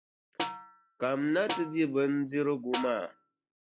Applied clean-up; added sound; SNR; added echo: classical method log-MMSE.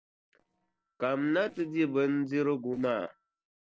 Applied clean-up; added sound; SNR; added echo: neural separator model SepFormer DNS4.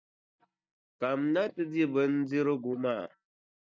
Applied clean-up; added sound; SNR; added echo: neural mask model DeepFilterNet 3.